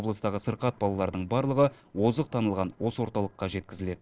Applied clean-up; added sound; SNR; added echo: neural separator model SepFormer DNS4.